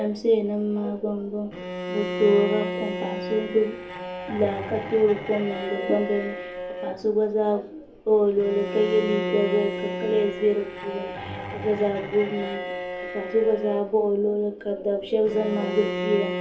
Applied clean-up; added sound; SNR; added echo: none; Bowed string instrument; 8 dB; reverberation time 0.3 s.